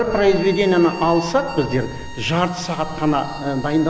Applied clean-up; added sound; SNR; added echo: none; Meow + Bowed string instrument; 13 dB; none.